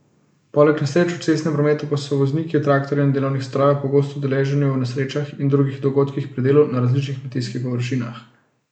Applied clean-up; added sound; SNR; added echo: neural mask model Resemble Enhance denoiser.